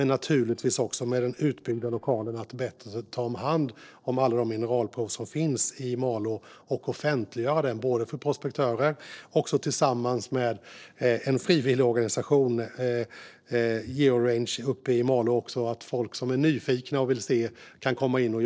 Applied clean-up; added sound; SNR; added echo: neural separator model SepFormer DNS4.